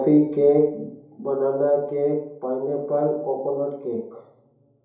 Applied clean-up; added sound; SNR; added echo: none; none; none; reverberation time 2.8 s.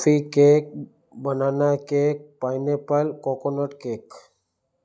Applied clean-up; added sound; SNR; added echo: none; none; none; none.